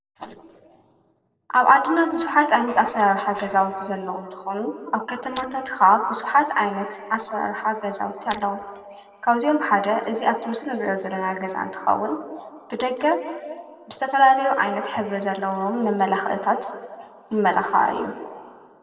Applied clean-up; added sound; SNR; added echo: neural separator model SepFormer DNS4.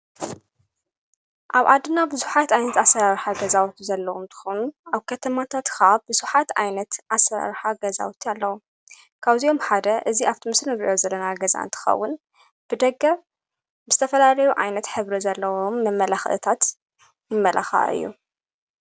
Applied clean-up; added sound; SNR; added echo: none; none; none; none.